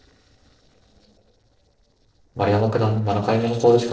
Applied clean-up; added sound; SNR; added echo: neural separator model SepFormer DNS4.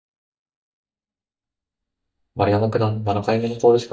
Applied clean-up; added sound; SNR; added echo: neural mask model DeepFilterNet 3.